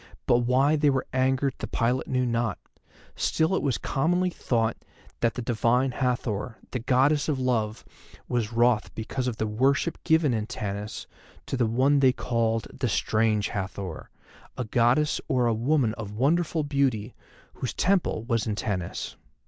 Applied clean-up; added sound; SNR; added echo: none; none; none; none.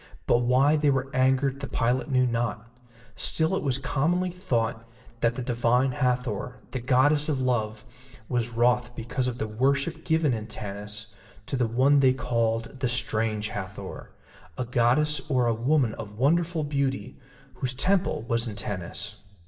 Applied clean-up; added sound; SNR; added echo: none; none; none; reverberation time 0.7 s.